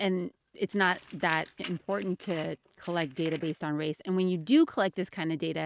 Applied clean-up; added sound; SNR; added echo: neural mask model RNNoise.